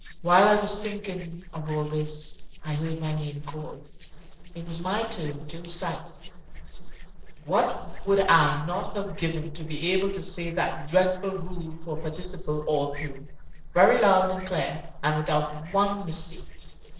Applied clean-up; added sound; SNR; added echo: neural separator model SepFormer DNS4.